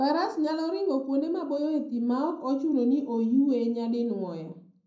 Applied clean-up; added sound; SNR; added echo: none; none; none; reverberation time 0.5 s.